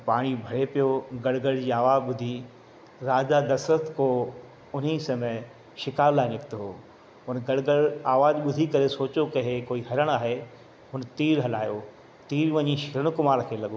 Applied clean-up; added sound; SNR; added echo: none; none; none; none.